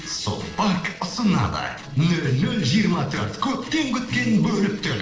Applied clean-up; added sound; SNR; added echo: neural separator model SepFormer DNS4.